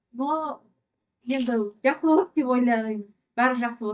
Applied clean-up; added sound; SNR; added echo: neural mask model DeepFilterNet 3.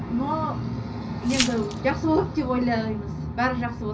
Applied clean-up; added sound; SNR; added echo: none; Glass; 6 dB; reverberation time 0.4 s.